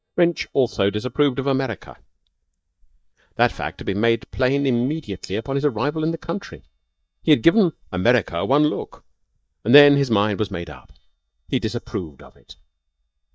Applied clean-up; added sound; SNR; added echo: neural mask model DeepFilterNet 3.